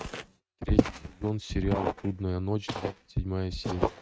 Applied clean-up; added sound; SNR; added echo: neural mask model RNNoise.